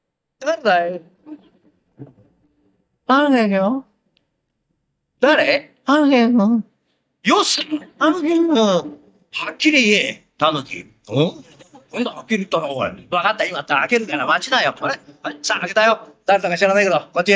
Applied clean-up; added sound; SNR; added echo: neural mask model DeepFilterNet 3.